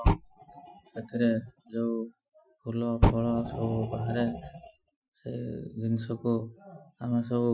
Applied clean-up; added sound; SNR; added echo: classical method Wiener filter.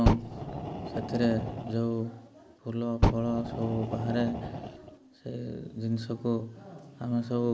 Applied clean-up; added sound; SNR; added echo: none; Fire; 1 dB; none.